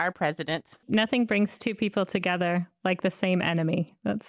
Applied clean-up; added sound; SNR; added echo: none; none; none; none.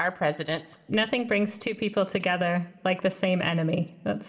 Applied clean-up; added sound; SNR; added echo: none; none; none; reverberation time 1.1 s.